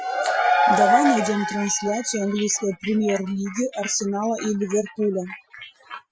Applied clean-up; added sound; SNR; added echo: classical method Wiener filter.